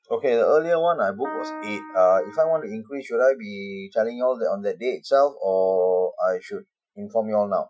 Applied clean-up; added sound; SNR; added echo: classical method Wiener filter.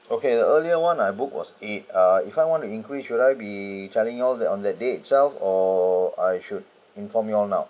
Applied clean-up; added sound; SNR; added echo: none; none; none; none.